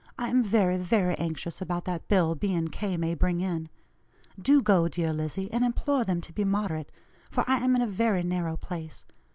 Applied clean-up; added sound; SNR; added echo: none; none; none; none.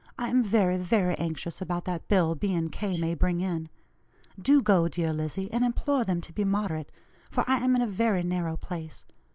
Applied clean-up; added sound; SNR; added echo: neural mask model Resemble Enhance denoiser.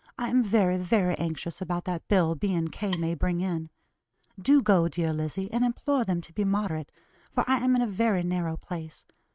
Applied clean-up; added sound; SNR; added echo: neural mask model RNNoise.